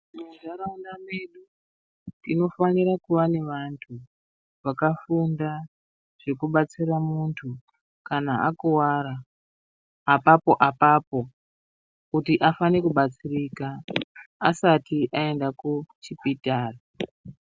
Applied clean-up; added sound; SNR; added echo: none; none; none; none.